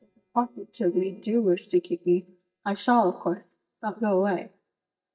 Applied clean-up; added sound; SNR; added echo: neural mask model DeepFilterNet 3.